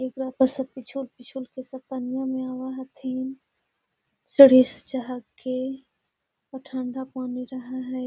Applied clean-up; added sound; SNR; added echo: none; none; none; none.